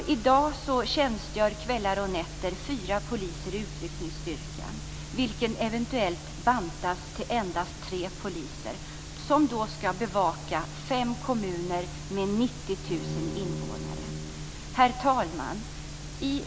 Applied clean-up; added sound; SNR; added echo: none; Bowed string instrument; 10 dB; none.